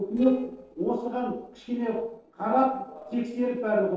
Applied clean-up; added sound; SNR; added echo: neural separator model SepFormer DNS4.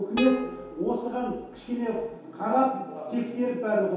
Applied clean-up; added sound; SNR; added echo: none; Plucked string instrument; 10 dB; reverberation time 0.8 s.